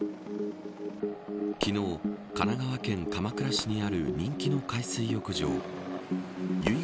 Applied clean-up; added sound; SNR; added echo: none; Fireworks; 14 dB; none.